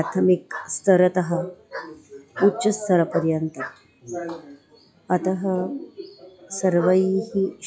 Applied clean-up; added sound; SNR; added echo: classical method log-MMSE.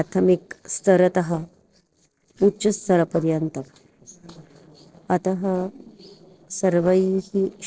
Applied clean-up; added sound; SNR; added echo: neural separator model SepFormer DNS4.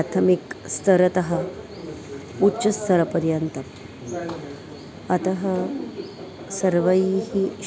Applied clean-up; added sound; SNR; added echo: none; none; none; none.